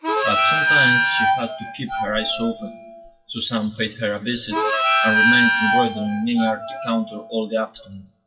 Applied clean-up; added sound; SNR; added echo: classical method WPE with log-MMSE.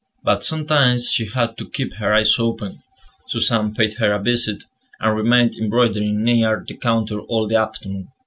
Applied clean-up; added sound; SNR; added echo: none; none; none; none.